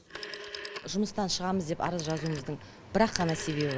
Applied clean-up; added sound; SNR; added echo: none; Telephone; 12 dB; none.